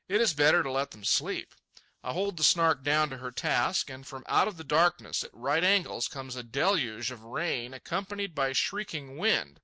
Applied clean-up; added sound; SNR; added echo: none; none; none; none.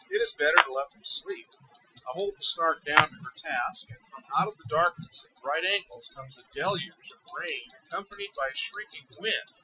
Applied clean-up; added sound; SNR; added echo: classical method Wiener filter.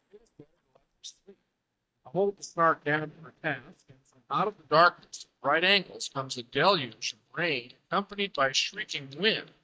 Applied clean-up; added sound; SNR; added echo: neural mask model DeepFilterNet 3.